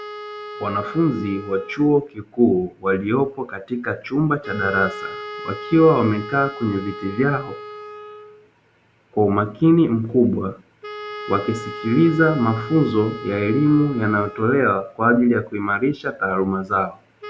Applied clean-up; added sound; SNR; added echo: none; Wind instrument, woodwind instrument; 15 dB; none.